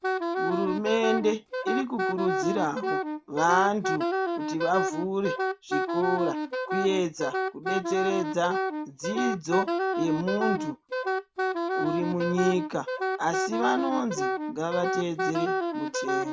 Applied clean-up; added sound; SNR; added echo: none; Wind instrument, woodwind instrument; 0 dB; none.